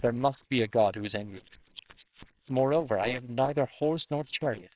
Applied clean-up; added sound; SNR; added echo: neural separator model SepFormer WHAMR!.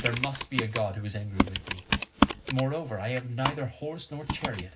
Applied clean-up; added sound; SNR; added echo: none; Computer keyboard; -1 dB; reverberation time 0.4 s.